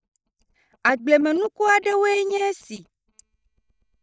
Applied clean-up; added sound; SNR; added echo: neural mask model DeepFilterNet 3.